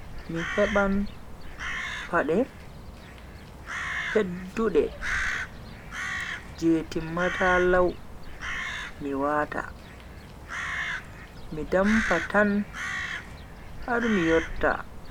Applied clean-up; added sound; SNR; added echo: none; Crow; 6 dB; none.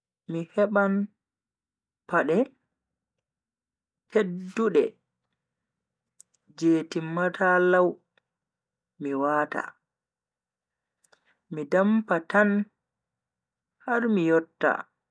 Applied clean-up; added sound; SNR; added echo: none; none; none; none.